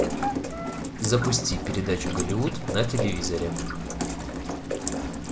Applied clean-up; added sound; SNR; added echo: none; Rain; 1 dB; none.